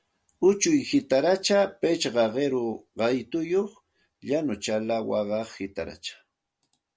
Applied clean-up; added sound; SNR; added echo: none; none; none; none.